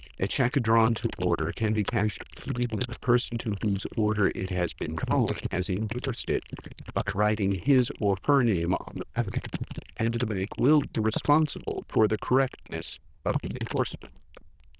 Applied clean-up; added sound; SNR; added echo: neural diffusion model UNIVERSE++.